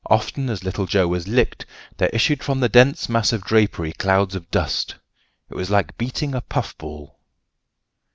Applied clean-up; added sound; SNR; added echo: none; none; none; none.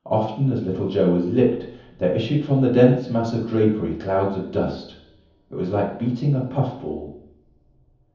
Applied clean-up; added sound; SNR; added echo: none; none; none; reverberation time 0.7 s.